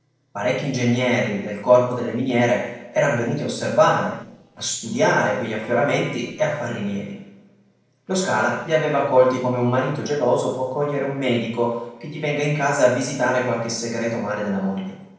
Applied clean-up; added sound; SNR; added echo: neural separator model SepFormer DNS4.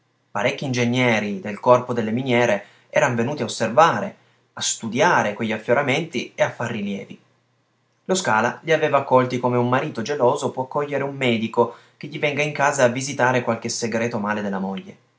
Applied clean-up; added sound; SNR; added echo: none; none; none; none.